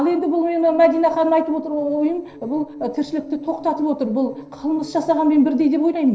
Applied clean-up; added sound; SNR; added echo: neural separator model SepFormer DNS4.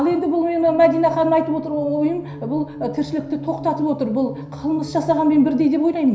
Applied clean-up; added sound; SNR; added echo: none; Musical instrument; 14 dB; reverberation time 0.5 s.